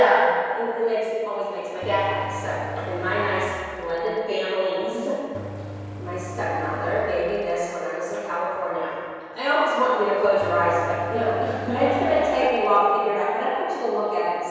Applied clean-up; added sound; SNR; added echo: none; Engine; 14 dB; reverberation time 1.9 s.